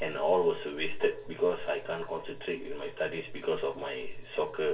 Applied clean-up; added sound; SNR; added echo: none; none; none; reverberation time 0.2 s.